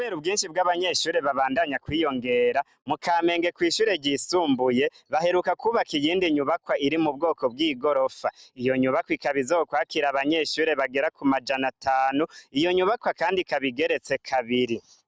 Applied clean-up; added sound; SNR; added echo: none; none; none; none.